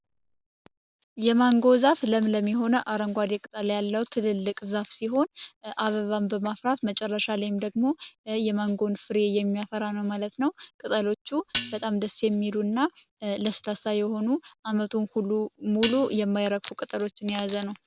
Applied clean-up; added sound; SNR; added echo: none; Dishes, pots, and pans; 6 dB; none.